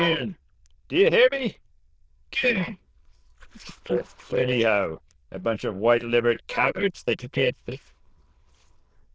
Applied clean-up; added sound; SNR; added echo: neural diffusion model UNIVERSE++.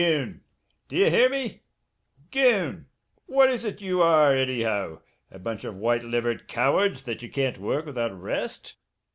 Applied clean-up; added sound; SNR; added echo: none; none; none; none.